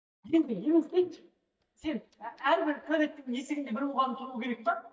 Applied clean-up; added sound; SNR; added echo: neural mask model DeepFilterNet 3.